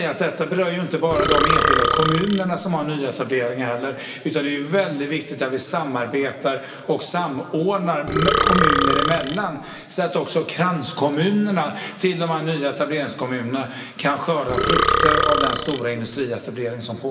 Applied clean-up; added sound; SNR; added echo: none; Burping, eructation; -3 dB; reverberation time 2.3 s.